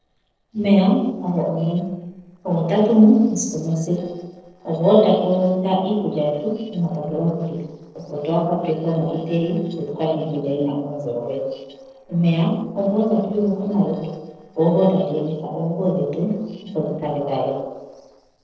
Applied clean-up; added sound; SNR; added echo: neural separator model SepFormer DNS4.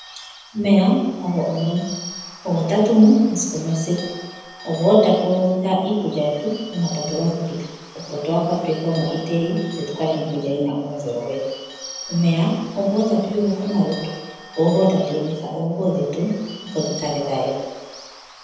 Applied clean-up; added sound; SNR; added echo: none; Bird / Bell; 18 dB; reverberation time 1.0 s.